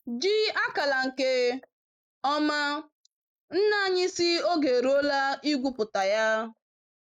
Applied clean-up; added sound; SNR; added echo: neural mask model Resemble Enhance denoiser.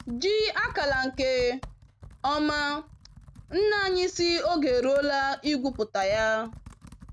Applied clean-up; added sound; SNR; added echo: none; Computer keyboard; 19 dB; none.